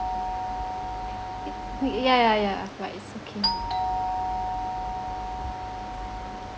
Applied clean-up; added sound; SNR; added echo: none; Doorbell; 1 dB; none.